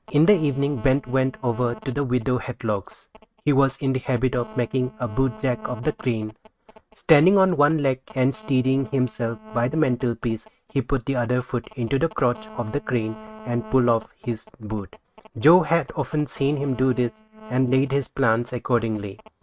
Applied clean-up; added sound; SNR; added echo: neural mask model RNNoise.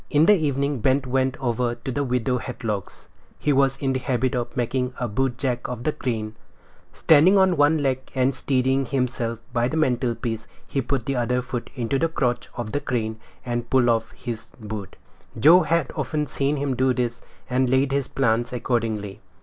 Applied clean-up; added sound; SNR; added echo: none; none; none; none.